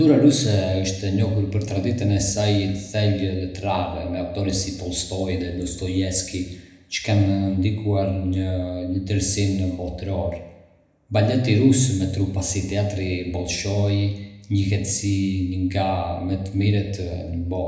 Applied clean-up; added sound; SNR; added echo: none; none; none; reverberation time 0.9 s.